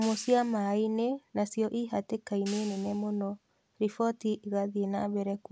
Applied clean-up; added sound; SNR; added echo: none; Hi-hat; 15 dB; none.